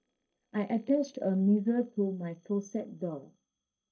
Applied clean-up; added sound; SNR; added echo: neural mask model DeepFilterNet 3.